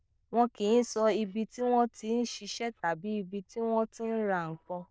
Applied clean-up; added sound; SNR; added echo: neural diffusion model UNIVERSE++.